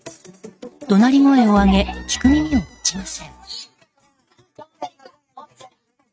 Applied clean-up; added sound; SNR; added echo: neural mask model RNNoise.